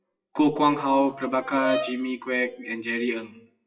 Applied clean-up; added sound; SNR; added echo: classical method WPE with log-MMSE.